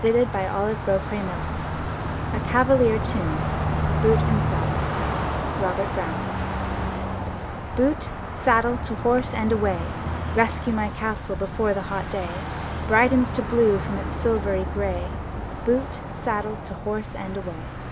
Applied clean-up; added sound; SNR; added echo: none; Car passing by; 2 dB; none.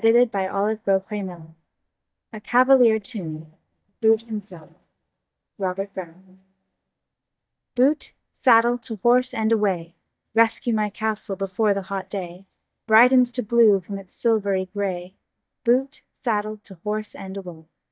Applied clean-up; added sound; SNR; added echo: neural mask model DeepFilterNet 3.